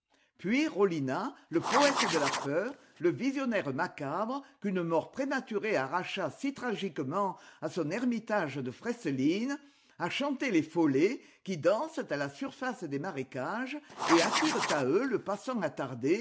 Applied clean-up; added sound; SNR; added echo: none; Writing; 2 dB; none.